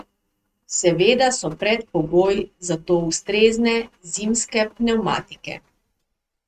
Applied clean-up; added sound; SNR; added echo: neural mask model RNNoise.